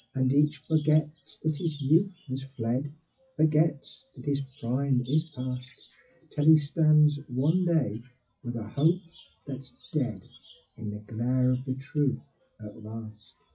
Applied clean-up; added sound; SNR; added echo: classical method WPE with log-MMSE.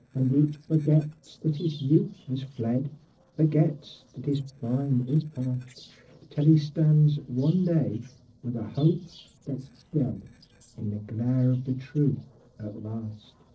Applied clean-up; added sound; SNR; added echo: neural separator model SepFormer DNS4.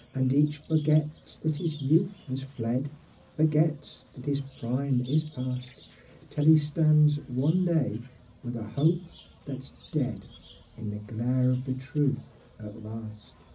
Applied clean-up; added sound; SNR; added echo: none; Bird vocalization, bird call, bird song; 5 dB; reverberation time 0.4 s.